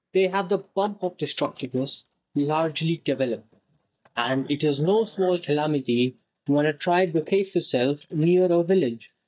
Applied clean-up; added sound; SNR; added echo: neural mask model DeepFilterNet 3.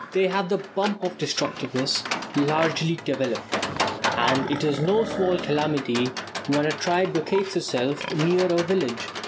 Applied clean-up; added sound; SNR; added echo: none; Livestock, farm animals, working animals; 7 dB; none.